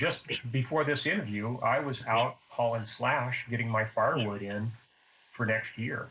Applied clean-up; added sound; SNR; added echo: neural mask model Resemble Enhance denoiser.